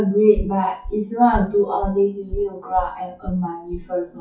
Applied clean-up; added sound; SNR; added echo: classical method WPE with log-MMSE.